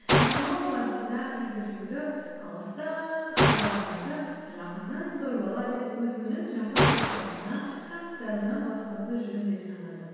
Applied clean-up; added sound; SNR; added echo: none; Gunshot, gunfire; -2 dB; reverberation time 1.9 s.